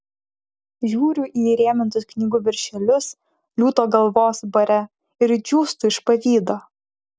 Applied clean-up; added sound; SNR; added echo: none; none; none; none.